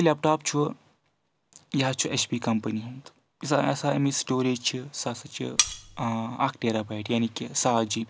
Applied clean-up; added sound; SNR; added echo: none; Cutlery, silverware; 1 dB; none.